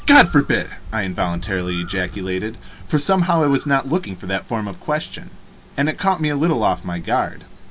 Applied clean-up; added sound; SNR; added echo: none; Bird; 16 dB; none.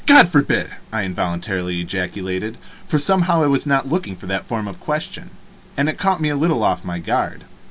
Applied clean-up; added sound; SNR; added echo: none; none; none; none.